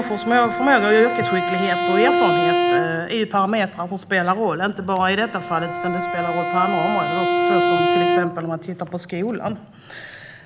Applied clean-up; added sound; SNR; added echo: none; Bowed string instrument; 1 dB; none.